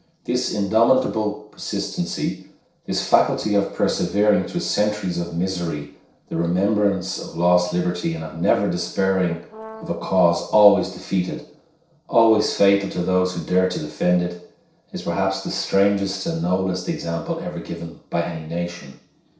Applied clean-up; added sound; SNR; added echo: neural separator model SepFormer DNS4.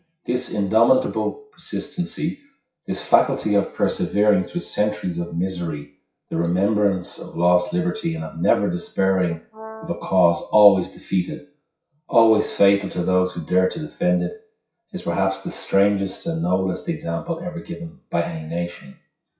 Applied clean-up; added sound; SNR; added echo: classical method WPE with log-MMSE.